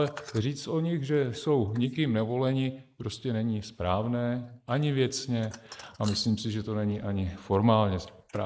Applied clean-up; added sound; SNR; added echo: neural mask model Resemble Enhance denoiser.